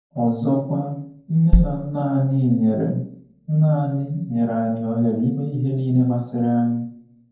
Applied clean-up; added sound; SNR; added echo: neural separator model SepFormer DNS4.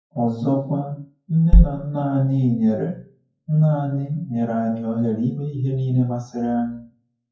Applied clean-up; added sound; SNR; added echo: classical method WPE with log-MMSE.